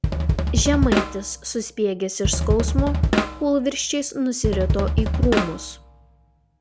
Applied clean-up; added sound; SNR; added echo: none; Drum kit; -2 dB; none.